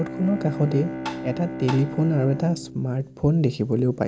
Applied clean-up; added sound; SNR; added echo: none; Tap + Bowed string instrument; 10 dB; none.